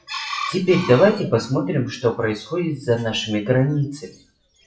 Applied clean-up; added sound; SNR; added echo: classical method WPE with log-MMSE.